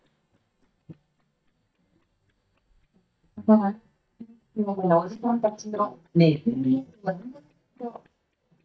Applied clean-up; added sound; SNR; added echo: neural mask model DeepFilterNet 3.